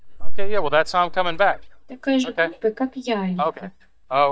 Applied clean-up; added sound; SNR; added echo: neural mask model DeepFilterNet 3.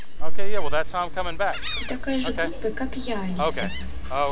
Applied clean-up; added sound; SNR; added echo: none; Gull, seagull; 11 dB; reverberation time 1.9 s.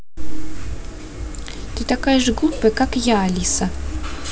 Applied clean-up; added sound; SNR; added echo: none; none; none; none.